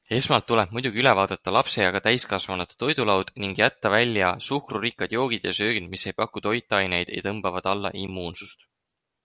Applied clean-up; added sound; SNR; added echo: none; none; none; none.